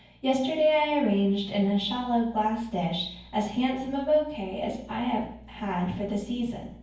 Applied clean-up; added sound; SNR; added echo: none; none; none; reverberation time 0.9 s.